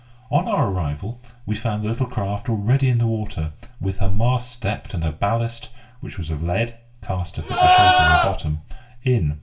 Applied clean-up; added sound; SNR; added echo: none; Livestock, farm animals, working animals; -4 dB; reverberation time 0.2 s.